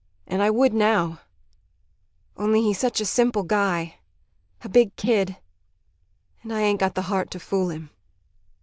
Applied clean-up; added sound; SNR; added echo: neural diffusion model UNIVERSE++.